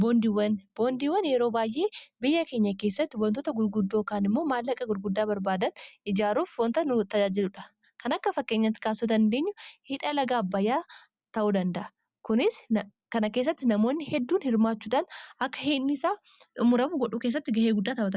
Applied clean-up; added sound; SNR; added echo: none; none; none; none.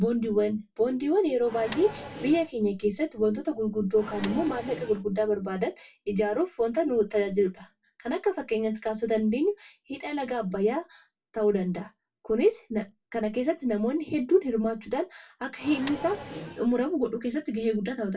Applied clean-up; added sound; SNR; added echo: none; Microwave oven; 11 dB; reverberation time 0.2 s.